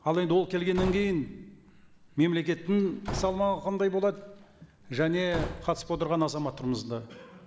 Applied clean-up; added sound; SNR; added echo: none; Slam / Wood; 13 dB; none.